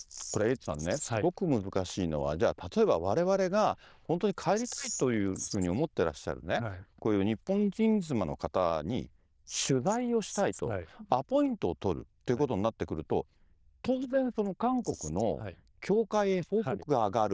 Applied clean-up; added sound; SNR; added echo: neural diffusion model UNIVERSE++.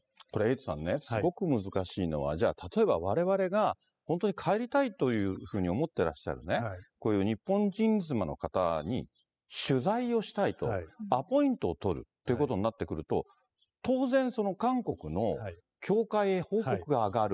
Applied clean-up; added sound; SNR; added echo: classical method spectral subtraction.